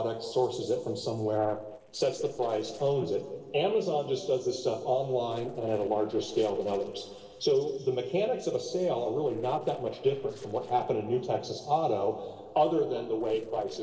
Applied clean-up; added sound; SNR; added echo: neural separator model SepFormer DNS4.